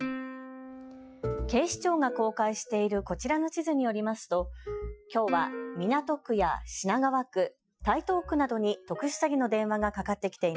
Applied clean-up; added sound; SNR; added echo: classical method Wiener filter.